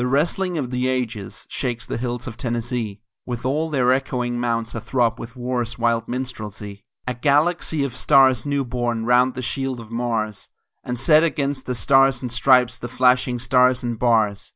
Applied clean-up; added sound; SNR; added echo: none; none; none; none.